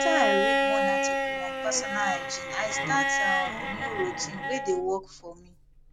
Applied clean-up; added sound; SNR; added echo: none; Bowed string instrument; -3 dB; none.